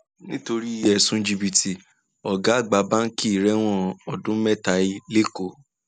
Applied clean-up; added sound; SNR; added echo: none; none; none; none.